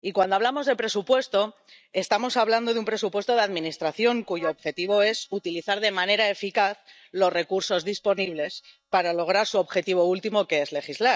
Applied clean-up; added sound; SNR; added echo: neural mask model DeepFilterNet 3.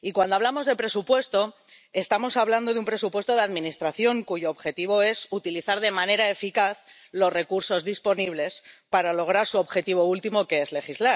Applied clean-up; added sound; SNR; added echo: none; none; none; none.